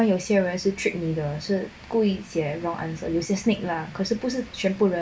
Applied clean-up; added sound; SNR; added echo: none; none; none; none.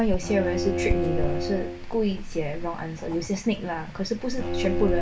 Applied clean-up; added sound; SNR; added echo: none; Writing + Bowed string instrument; 0 dB; none.